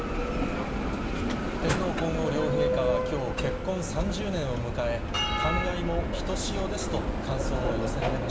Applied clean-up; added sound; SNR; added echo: none; Bell; -4 dB; reverberation time 2.6 s.